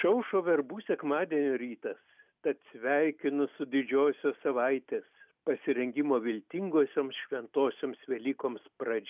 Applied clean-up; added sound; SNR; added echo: none; none; none; none.